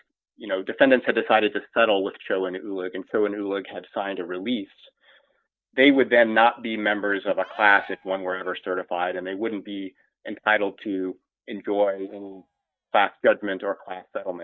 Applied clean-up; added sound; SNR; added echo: neural mask model DeepFilterNet 3.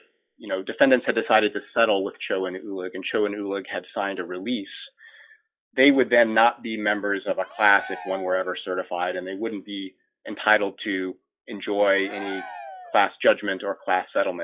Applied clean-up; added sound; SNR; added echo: classical method log-MMSE.